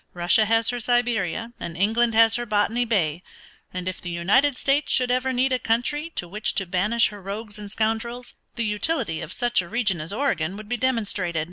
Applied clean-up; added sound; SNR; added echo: none; none; none; none.